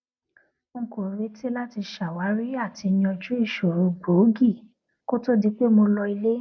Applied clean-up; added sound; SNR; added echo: none; none; none; none.